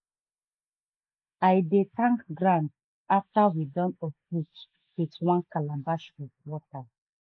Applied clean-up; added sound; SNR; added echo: neural mask model Resemble Enhance denoiser.